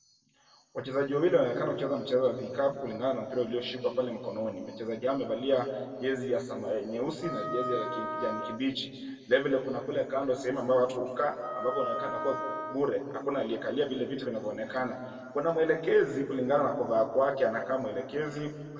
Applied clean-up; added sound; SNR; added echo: none; Wind instrument, woodwind instrument; 6 dB; reverberation time 1.6 s.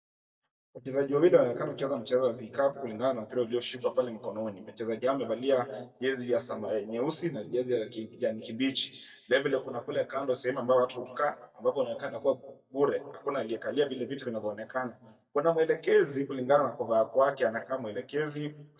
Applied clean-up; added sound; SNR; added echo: neural mask model DeepFilterNet 3.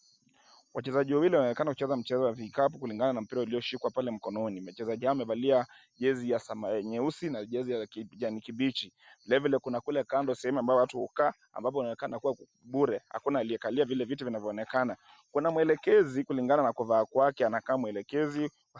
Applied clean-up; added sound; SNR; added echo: none; none; none; none.